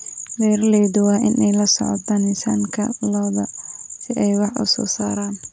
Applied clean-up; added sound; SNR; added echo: none; none; none; none.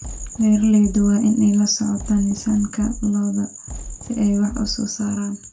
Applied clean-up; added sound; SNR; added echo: none; Fireworks; 15 dB; reverberation time 0.2 s.